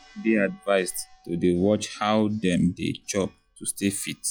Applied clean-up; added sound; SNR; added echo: classical method log-MMSE.